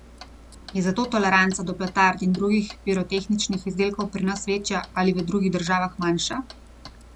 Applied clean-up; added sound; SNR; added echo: none; Clock; 20 dB; none.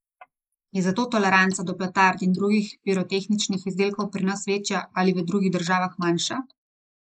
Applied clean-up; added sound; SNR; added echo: neural mask model Resemble Enhance denoiser.